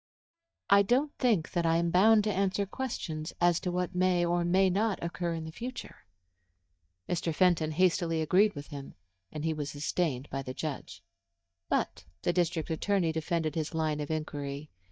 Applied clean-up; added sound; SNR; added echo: neural mask model DeepFilterNet 3.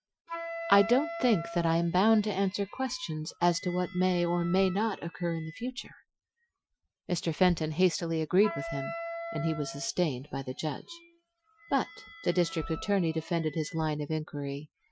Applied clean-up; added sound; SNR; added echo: classical method Wiener filter.